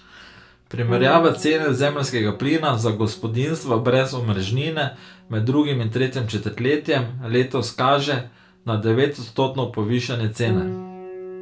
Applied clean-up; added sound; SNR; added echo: none; Piano; 14 dB; reverberation time 0.3 s.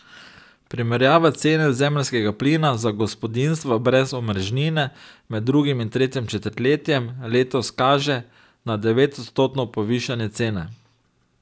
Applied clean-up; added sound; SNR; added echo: none; none; none; none.